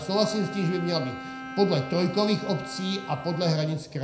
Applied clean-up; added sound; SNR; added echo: none; Bowed string instrument; 12 dB; reverberation time 0.5 s.